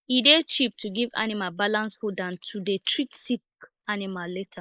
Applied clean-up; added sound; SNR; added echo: neural mask model Resemble Enhance denoiser.